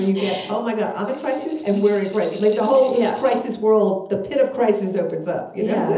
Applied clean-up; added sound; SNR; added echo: none; Rattle (instrument); 13 dB; reverberation time 0.7 s.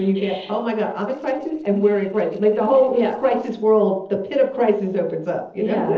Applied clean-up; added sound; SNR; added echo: neural separator model SepFormer DNS4.